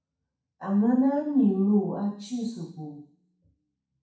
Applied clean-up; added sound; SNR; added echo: none; none; none; reverberation time 0.6 s.